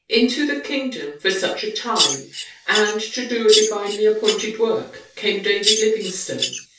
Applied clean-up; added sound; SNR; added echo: none; Bird vocalization, bird call, bird song; 2 dB; reverberation time 0.3 s.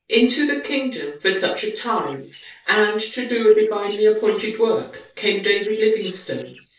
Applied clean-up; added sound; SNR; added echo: neural separator model SepFormer DNS4.